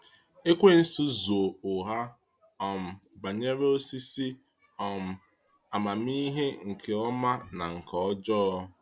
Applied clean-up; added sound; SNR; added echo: none; none; none; none.